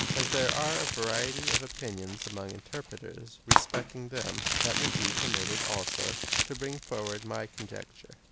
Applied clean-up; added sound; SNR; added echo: none; Crumpling, crinkling; -4 dB; none.